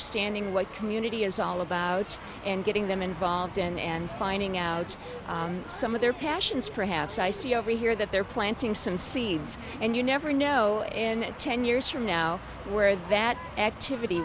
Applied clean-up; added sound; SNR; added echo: none; none; none; none.